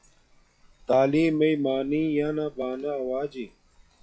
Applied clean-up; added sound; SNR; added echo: classical method log-MMSE.